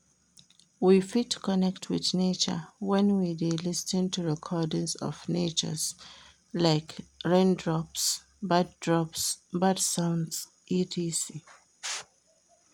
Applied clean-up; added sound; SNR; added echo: none; none; none; none.